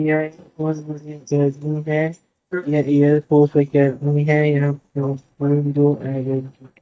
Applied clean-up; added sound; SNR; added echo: neural mask model DeepFilterNet 3.